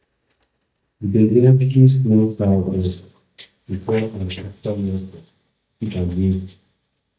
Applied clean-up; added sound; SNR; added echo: neural mask model DeepFilterNet 3.